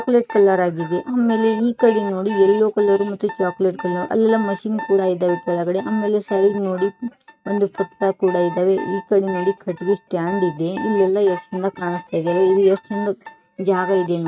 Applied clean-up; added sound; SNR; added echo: neural mask model RNNoise.